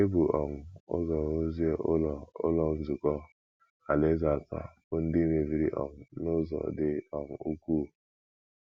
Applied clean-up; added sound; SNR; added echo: none; none; none; none.